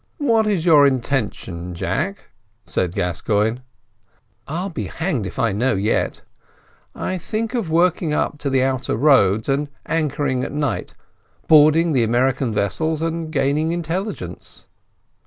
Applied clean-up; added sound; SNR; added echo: none; none; none; none.